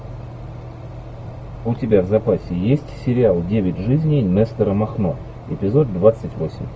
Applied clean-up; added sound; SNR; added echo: none; none; none; none.